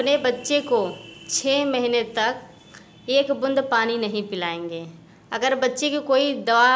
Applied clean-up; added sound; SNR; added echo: none; none; none; none.